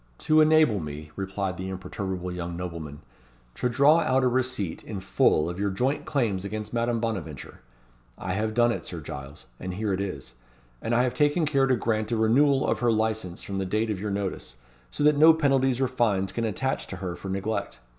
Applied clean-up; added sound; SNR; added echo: none; none; none; none.